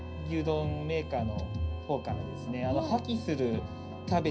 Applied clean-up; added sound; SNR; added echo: none; Bowed string instrument; 19 dB; reverberation time 0.5 s.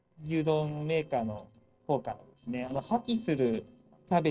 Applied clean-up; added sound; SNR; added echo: neural separator model SepFormer DNS4.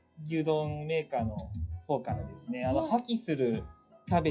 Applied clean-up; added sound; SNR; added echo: classical method WPE with log-MMSE.